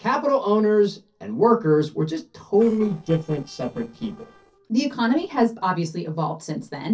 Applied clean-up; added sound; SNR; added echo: neural separator model SepFormer DNS4.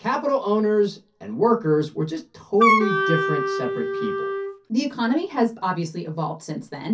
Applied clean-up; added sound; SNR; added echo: none; Wind instrument, woodwind instrument; -1 dB; reverberation time 0.3 s.